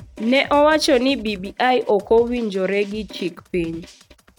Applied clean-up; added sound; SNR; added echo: neural mask model RNNoise.